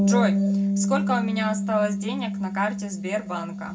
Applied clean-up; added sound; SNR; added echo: none; Bass guitar; -3 dB; reverberation time 0.3 s.